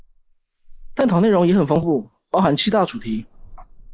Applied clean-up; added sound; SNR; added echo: neural mask model Resemble Enhance denoiser.